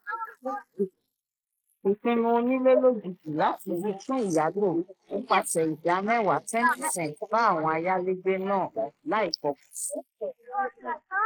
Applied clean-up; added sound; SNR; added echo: neural mask model Resemble Enhance denoiser.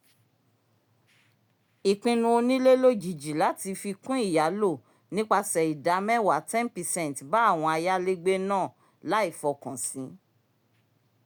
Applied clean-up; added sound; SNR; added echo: none; none; none; none.